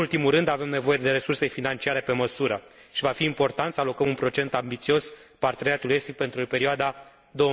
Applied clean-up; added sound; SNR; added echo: none; none; none; none.